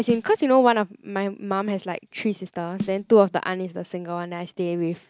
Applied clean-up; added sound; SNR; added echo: neural mask model RNNoise.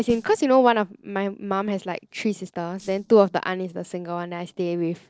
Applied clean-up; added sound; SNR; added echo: neural separator model SepFormer DNS4.